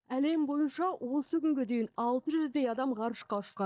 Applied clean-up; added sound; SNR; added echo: neural mask model DeepFilterNet 3.